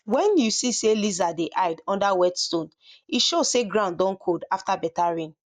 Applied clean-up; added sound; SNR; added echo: none; none; none; none.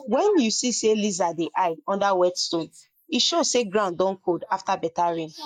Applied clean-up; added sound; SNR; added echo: neural mask model Resemble Enhance denoiser.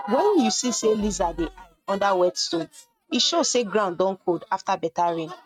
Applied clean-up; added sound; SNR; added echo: neural mask model RNNoise.